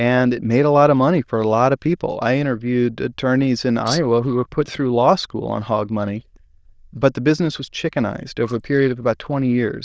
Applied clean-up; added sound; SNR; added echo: neural diffusion model UNIVERSE++.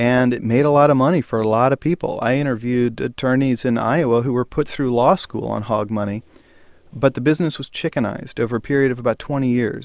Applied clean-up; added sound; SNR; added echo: none; none; none; none.